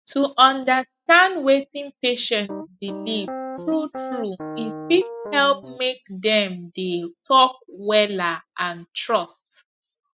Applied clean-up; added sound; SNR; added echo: classical method spectral subtraction.